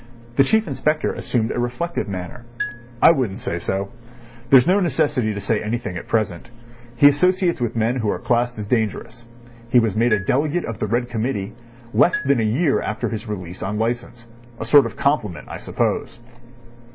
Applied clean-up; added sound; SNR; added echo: none; Marimba, xylophone; 14 dB; none.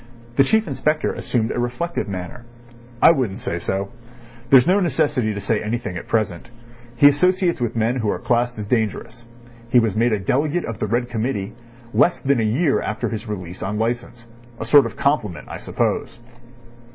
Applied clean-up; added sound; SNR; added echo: none; none; none; none.